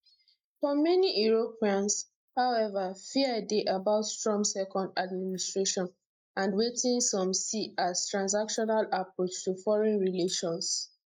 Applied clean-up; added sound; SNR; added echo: neural mask model Resemble Enhance denoiser.